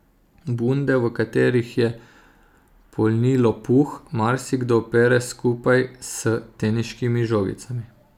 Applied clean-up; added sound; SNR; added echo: none; none; none; none.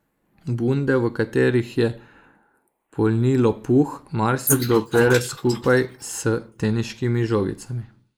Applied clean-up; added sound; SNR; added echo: neural mask model Resemble Enhance denoiser.